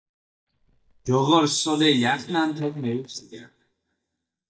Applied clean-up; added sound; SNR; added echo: neural mask model DeepFilterNet 3.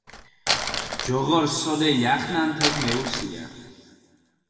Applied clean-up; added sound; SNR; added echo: none; Crumpling, crinkling; 4 dB; reverberation time 2.2 s.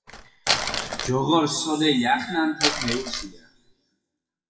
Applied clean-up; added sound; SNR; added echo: classical method WPE with log-MMSE.